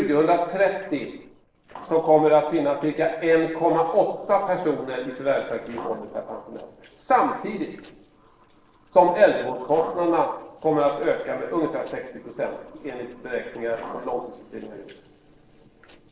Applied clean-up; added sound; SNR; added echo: neural separator model SepFormer DNS4.